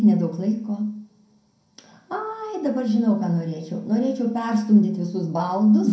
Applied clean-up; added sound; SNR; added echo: none; none; none; reverberation time 0.4 s.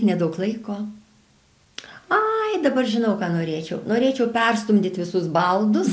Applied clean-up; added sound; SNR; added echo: none; none; none; none.